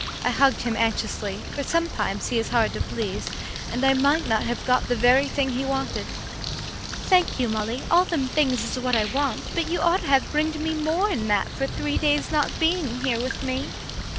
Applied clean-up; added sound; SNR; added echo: none; Bird; 7 dB; none.